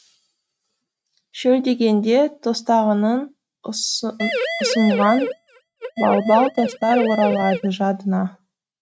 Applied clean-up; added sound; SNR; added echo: neural mask model RNNoise.